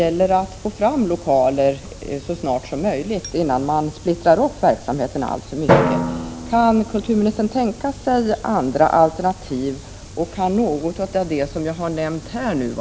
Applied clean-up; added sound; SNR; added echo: none; Drum; 9 dB; none.